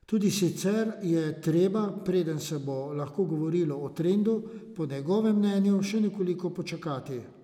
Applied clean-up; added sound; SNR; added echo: none; none; none; none.